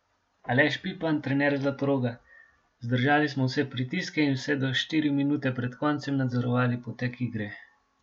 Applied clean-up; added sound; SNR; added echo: none; none; none; none.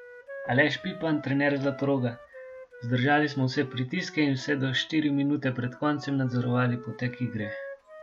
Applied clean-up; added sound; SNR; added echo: none; Wind instrument, woodwind instrument; 17 dB; none.